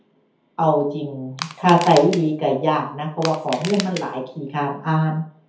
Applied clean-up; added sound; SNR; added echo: none; Crushing; 13 dB; reverberation time 0.5 s.